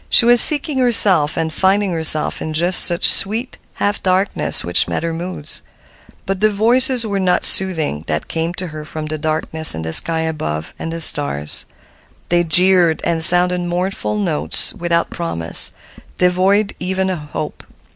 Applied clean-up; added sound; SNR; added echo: none; none; none; none.